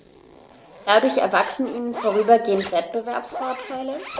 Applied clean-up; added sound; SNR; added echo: none; Zipper (clothing); 15 dB; none.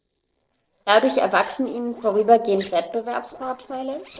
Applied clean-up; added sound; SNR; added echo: neural separator model SepFormer DNS4.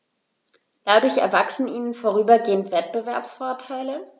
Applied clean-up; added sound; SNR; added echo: none; none; none; none.